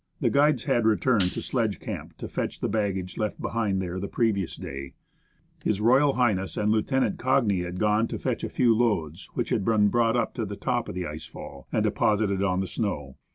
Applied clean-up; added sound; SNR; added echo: none; Tambourine; 14 dB; none.